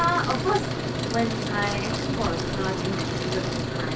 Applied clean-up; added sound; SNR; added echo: none; Truck; -1 dB; none.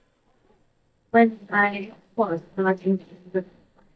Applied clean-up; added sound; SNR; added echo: neural mask model DeepFilterNet 3.